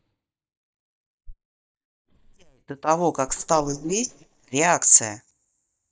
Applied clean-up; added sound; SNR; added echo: neural mask model DeepFilterNet 3.